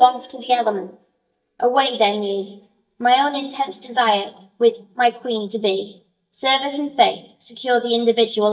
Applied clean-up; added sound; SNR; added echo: neural mask model DeepFilterNet 3.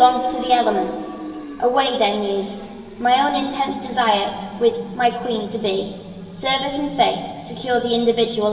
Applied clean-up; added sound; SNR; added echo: none; Fill (with liquid); 14 dB; reverberation time 1.9 s.